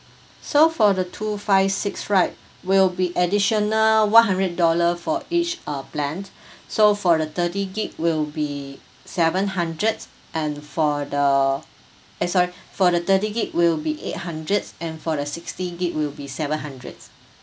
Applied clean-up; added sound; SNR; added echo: none; none; none; none.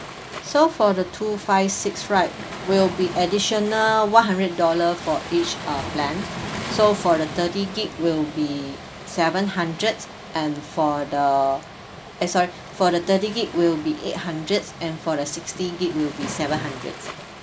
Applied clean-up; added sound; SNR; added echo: none; Waves, surf; 12 dB; none.